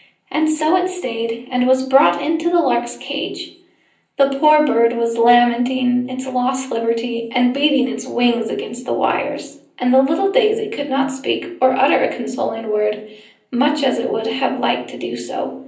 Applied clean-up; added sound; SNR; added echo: none; none; none; reverberation time 0.6 s.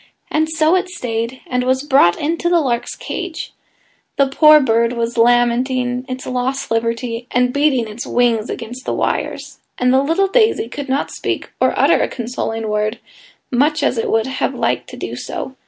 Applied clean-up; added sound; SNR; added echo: none; none; none; none.